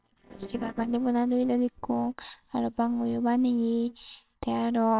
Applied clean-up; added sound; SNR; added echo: neural separator model SepFormer WHAMR!.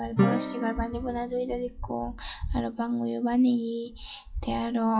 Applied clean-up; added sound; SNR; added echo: classical method WPE with log-MMSE.